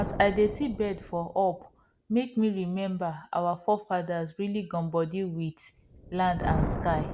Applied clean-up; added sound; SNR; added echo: none; Thunder; 9 dB; none.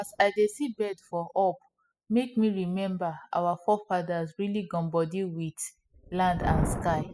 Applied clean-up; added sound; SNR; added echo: classical method spectral subtraction.